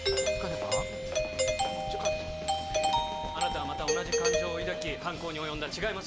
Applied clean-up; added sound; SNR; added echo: none; Doorbell; -5 dB; none.